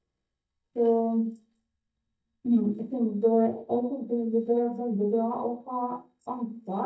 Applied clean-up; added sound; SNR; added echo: neural mask model DeepFilterNet 3.